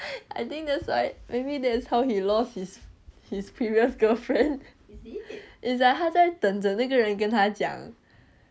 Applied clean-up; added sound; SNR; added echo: none; none; none; none.